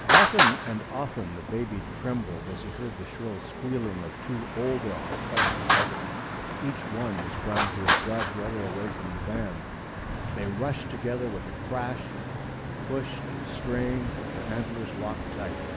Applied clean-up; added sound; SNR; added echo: none; Traffic noise, roadway noise; -4 dB; none.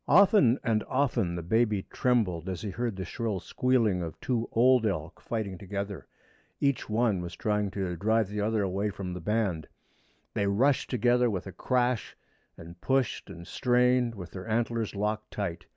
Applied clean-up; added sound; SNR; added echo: none; none; none; none.